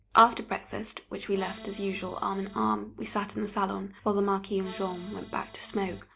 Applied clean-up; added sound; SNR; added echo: none; Accordion; 17 dB; none.